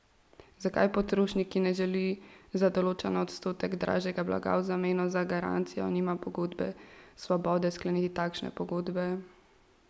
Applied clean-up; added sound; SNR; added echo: none; none; none; none.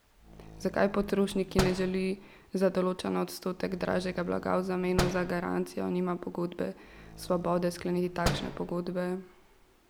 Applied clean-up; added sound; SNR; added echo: none; Slam; 9 dB; none.